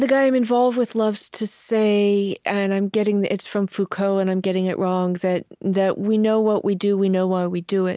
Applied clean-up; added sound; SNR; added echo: none; none; none; none.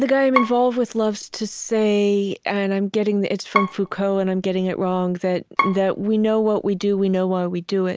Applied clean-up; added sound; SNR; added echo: none; Bowed string instrument; 9 dB; none.